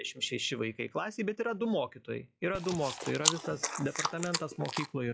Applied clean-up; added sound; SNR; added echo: classical method log-MMSE.